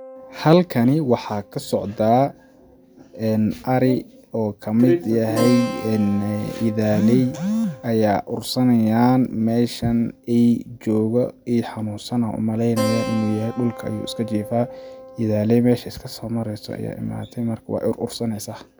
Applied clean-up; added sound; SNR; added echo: none; Keyboard (musical); 15 dB; none.